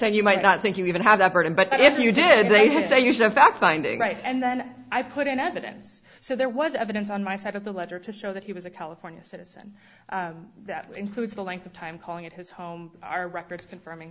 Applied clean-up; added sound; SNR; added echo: none; none; none; none.